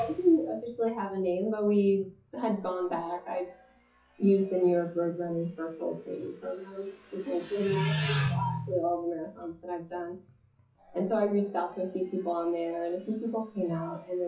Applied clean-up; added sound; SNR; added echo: classical method WPE with log-MMSE.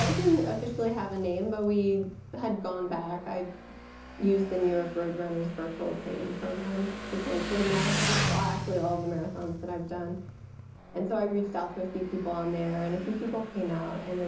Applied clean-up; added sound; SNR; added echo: none; Motorcycle; 6 dB; reverberation time 0.6 s.